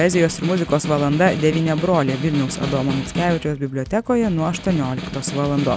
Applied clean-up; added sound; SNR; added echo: none; Snare drum; 10 dB; none.